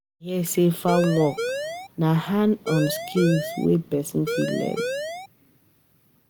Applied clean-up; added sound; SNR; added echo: none; Siren; 4 dB; none.